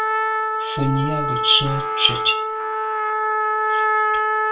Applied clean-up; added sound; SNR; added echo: none; Trumpet; -3 dB; reverberation time 0.2 s.